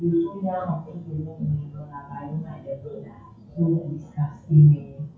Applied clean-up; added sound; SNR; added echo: classical method WPE with log-MMSE.